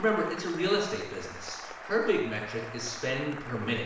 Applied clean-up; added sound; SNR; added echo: none; Applause / Cheering; 12 dB; reverberation time 0.6 s.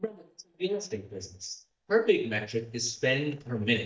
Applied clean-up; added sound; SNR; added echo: neural mask model DeepFilterNet 3.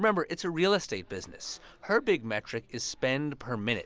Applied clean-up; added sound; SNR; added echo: none; none; none; none.